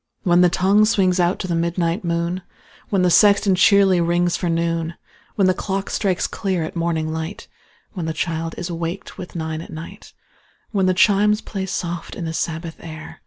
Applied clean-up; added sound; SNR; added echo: none; none; none; none.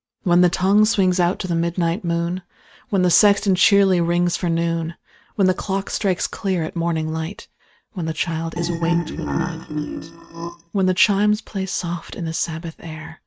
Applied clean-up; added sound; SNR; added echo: neural mask model RNNoise.